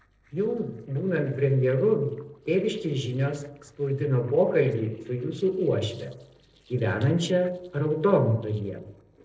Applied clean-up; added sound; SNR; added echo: neural separator model SepFormer DNS4.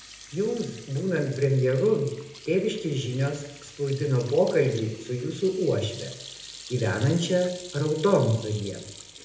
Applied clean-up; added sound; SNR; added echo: none; Sink (filling or washing) / Hands; 18 dB; reverberation time 0.8 s.